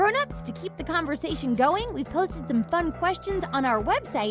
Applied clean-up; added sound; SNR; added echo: none; none; none; none.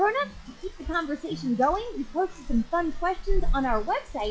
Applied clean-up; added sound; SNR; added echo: classical method log-MMSE.